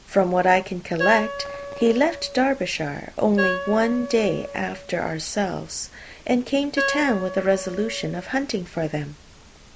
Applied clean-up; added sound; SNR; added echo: none; Wind instrument, woodwind instrument; 8 dB; none.